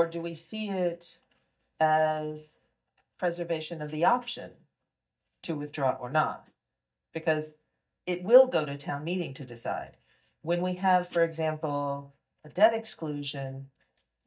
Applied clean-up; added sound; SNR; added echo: neural mask model DeepFilterNet 3.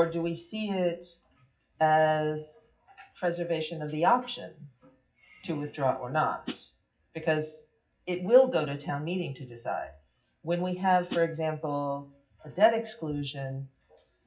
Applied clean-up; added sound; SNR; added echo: classical method WPE with log-MMSE.